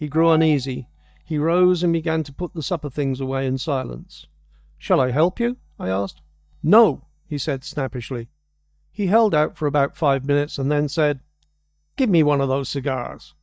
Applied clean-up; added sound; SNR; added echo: neural mask model DeepFilterNet 3.